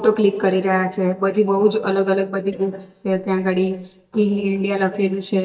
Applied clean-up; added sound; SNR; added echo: neural mask model DeepFilterNet 3.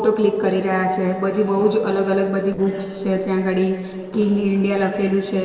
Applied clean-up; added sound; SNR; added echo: neural separator model SepFormer DNS4.